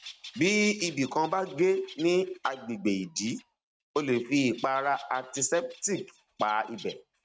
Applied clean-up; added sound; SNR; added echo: neural mask model RNNoise.